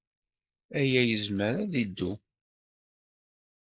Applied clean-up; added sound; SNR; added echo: neural mask model Resemble Enhance denoiser.